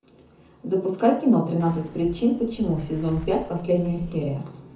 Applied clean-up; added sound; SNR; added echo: none; Fireworks; 17 dB; reverberation time 0.6 s.